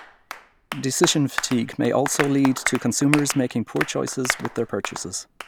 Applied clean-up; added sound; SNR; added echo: none; Applause; 8 dB; none.